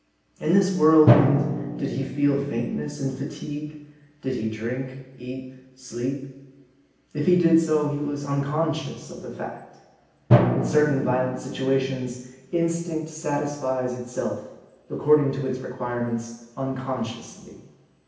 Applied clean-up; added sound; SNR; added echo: none; Drum; 5 dB; reverberation time 0.9 s.